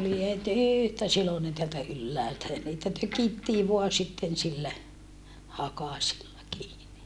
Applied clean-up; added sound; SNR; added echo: none; none; none; none.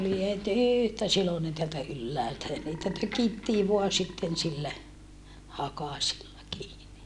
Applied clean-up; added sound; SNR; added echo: none; Burping, eructation; 18 dB; none.